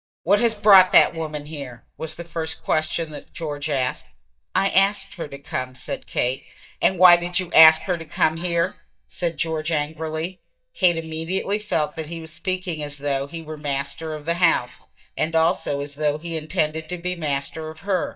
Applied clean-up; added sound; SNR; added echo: neural mask model DeepFilterNet 3.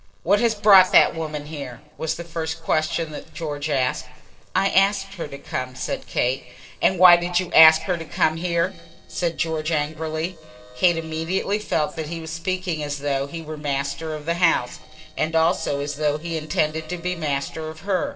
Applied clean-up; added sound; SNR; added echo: neural separator model SepFormer DNS4.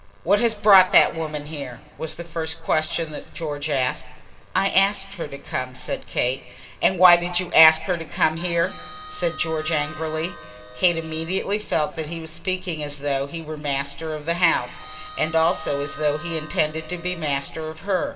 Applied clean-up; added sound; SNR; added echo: none; Harmonica; 15 dB; reverberation time 1.7 s.